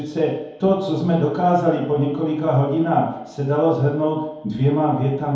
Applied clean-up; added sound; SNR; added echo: none; none; none; reverberation time 1.9 s.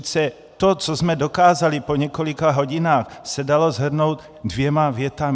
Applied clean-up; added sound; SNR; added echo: none; none; none; none.